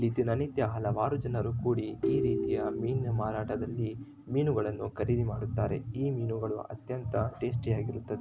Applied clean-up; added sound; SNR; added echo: none; Ringtone; 2 dB; none.